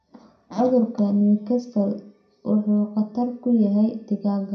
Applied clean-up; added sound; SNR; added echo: none; none; none; reverberation time 0.5 s.